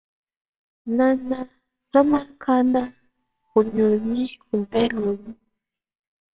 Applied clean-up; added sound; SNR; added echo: neural separator model SepFormer WHAMR!.